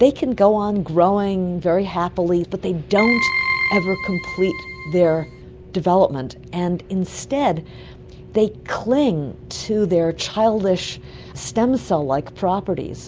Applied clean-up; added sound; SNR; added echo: none; Keyboard (musical); 4 dB; none.